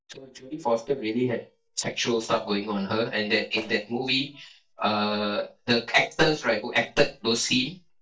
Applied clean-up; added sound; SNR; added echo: neural mask model DeepFilterNet 3.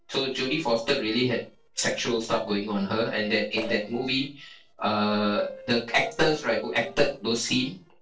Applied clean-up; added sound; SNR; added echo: neural separator model SepFormer DNS4.